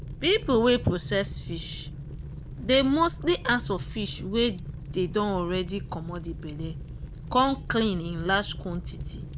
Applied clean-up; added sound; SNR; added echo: none; Fire; 10 dB; none.